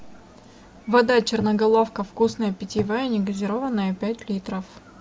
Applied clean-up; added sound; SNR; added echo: none; none; none; none.